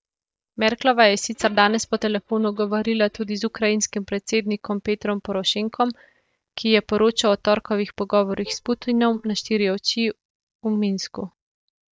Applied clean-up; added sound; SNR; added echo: neural mask model DeepFilterNet 3.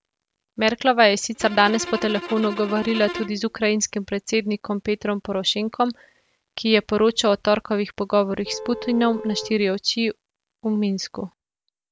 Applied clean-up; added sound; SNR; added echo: none; Vehicle horn, car horn, honking + Bowed string instrument; 12 dB; none.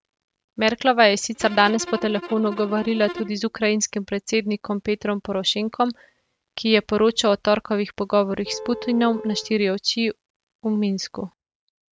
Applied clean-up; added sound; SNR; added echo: neural mask model RNNoise.